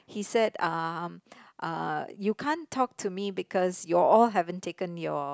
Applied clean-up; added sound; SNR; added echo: none; none; none; none.